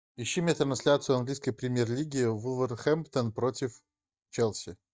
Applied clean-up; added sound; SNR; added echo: neural mask model DeepFilterNet 3.